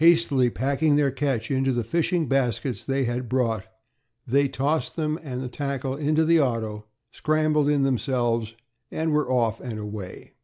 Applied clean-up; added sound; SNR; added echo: none; none; none; none.